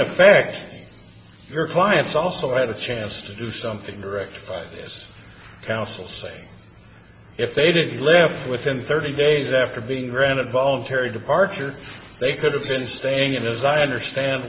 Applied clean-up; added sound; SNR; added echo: none; none; none; none.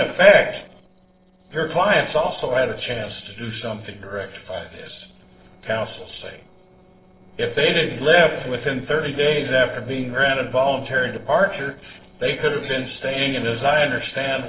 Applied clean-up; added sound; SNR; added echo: neural separator model SepFormer DNS4.